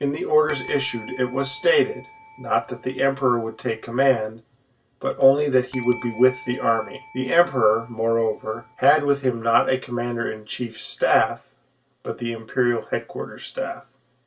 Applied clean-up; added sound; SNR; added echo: none; Bell; 16 dB; reverberation time 0.1 s.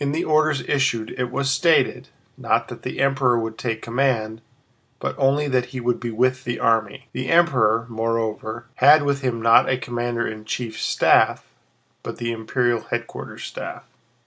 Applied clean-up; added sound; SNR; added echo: none; none; none; none.